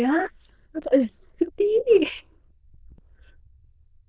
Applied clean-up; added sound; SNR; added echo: neural diffusion model UNIVERSE++.